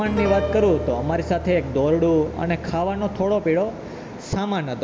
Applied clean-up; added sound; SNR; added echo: none; Piano; 8 dB; none.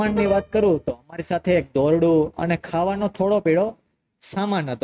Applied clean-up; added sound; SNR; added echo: neural mask model RNNoise.